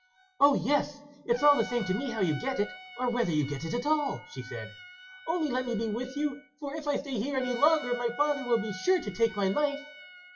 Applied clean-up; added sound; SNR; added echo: classical method WPE with log-MMSE.